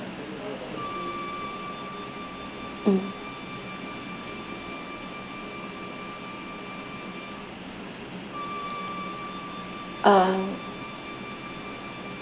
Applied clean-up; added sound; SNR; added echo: none; Wind instrument, woodwind instrument; 9 dB; none.